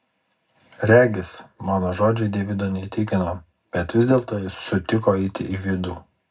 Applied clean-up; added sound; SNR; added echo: none; none; none; reverberation time 0.3 s.